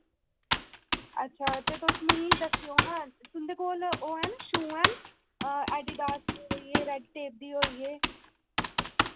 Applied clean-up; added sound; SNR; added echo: none; Computer keyboard; -4 dB; none.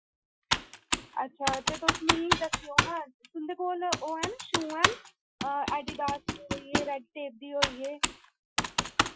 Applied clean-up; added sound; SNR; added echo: classical method Wiener filter.